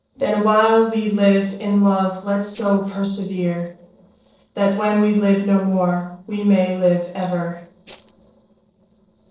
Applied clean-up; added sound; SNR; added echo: neural separator model SepFormer DNS4.